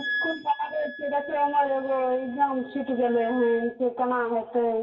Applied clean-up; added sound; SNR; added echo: none; Wind instrument, woodwind instrument; 12 dB; reverberation time 0.2 s.